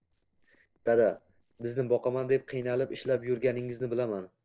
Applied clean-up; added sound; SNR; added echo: neural separator model SepFormer DNS4.